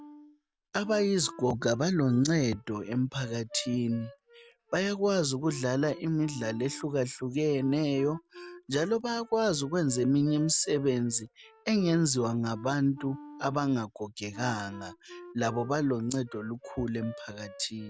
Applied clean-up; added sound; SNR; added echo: none; Wind instrument, woodwind instrument; 19 dB; none.